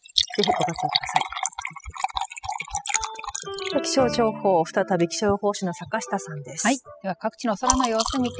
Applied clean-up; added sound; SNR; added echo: classical method spectral subtraction.